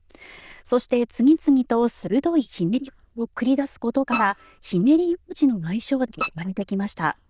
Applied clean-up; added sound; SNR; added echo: neural diffusion model UNIVERSE++.